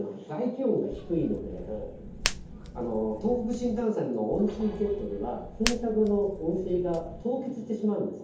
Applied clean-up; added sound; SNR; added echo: none; Hands; 9 dB; reverberation time 0.7 s.